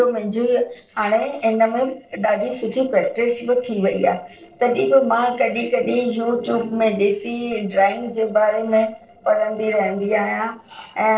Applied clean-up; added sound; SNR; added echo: neural separator model SepFormer DNS4.